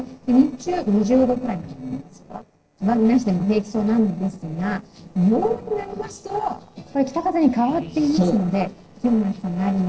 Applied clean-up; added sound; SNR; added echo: neural separator model SepFormer DNS4.